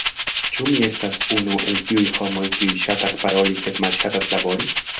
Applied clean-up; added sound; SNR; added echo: none; Rattle (instrument); 0 dB; reverberation time 0.3 s.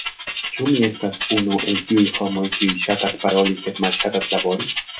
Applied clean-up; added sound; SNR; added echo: classical method WPE with log-MMSE.